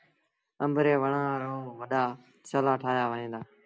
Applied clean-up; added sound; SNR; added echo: none; none; none; none.